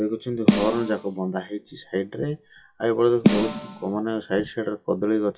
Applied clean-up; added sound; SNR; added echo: classical method WPE with log-MMSE.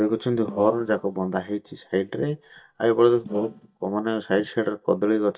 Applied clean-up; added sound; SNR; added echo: neural mask model DeepFilterNet 3.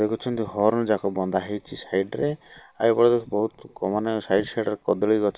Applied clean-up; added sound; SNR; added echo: none; none; none; none.